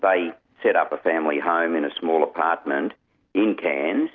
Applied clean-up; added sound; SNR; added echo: none; none; none; none.